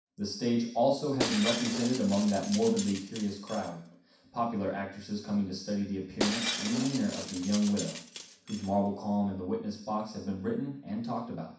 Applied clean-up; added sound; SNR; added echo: none; Shatter; 8 dB; reverberation time 0.6 s.